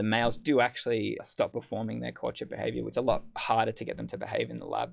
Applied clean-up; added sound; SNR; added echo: classical method log-MMSE.